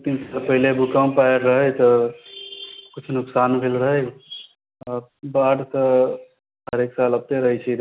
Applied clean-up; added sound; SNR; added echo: none; none; none; none.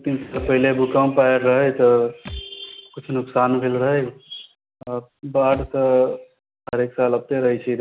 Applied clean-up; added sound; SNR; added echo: none; Thump, thud; 20 dB; none.